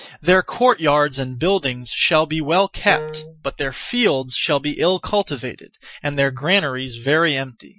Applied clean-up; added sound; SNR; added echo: classical method Wiener filter.